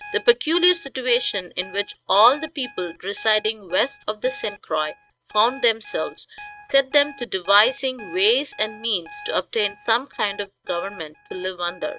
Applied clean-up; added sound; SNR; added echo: neural mask model RNNoise.